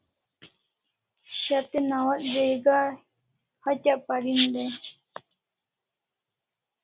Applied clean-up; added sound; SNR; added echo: none; none; none; none.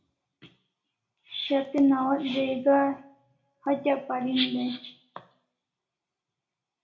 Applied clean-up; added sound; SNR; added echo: none; none; none; reverberation time 0.4 s.